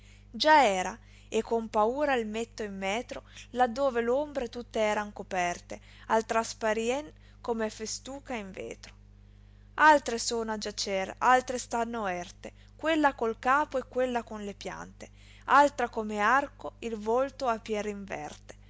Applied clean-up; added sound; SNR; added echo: none; none; none; none.